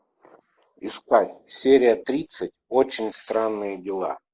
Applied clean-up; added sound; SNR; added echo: neural mask model Resemble Enhance denoiser.